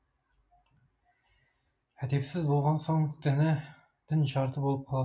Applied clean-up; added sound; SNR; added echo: none; none; none; none.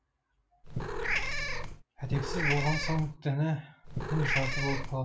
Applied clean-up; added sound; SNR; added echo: none; Meow / Purr; -1 dB; none.